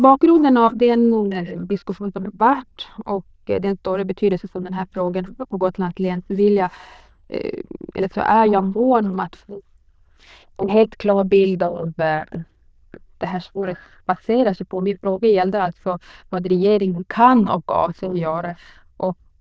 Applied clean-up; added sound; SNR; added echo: neural diffusion model UNIVERSE++.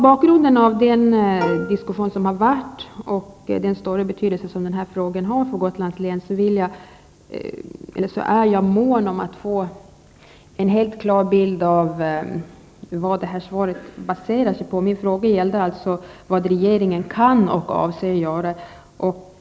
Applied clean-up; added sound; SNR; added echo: none; Plucked string instrument; 11 dB; none.